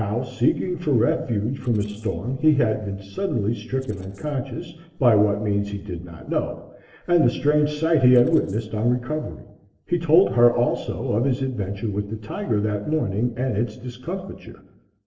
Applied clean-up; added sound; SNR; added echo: neural separator model SepFormer DNS4.